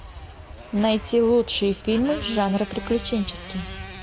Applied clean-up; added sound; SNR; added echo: none; Motorcycle + Wind; 12 dB; none.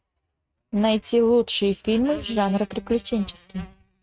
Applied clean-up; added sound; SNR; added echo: neural mask model RNNoise.